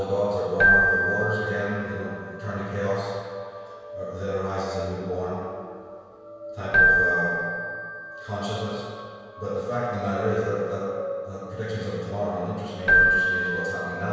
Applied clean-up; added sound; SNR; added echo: none; Keyboard (musical); -2 dB; reverberation time 1.9 s.